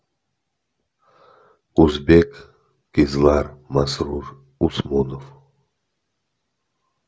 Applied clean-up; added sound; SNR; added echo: none; none; none; none.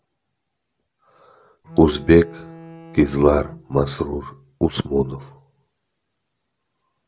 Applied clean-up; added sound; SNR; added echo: none; Bowed string instrument; 17 dB; none.